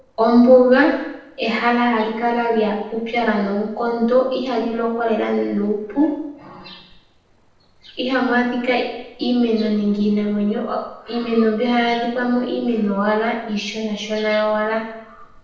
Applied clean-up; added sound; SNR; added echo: neural separator model SepFormer DNS4.